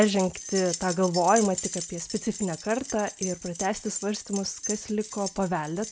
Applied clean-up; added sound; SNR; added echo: none; Keys jangling; 9 dB; none.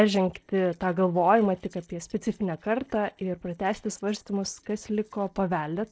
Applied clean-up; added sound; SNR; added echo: neural separator model SepFormer DNS4.